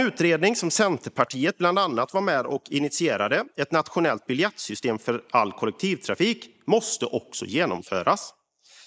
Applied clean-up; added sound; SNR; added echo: neural mask model Resemble Enhance denoiser.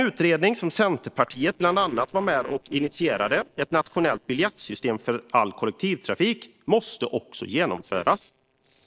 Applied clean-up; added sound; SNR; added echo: neural separator model SepFormer DNS4.